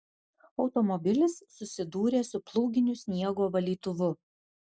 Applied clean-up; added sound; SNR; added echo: none; none; none; none.